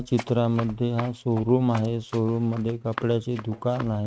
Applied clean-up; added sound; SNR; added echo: neural mask model RNNoise.